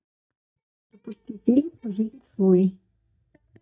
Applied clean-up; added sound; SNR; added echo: neural mask model DeepFilterNet 3.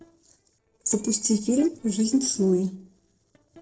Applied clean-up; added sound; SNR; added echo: neural separator model SepFormer DNS4.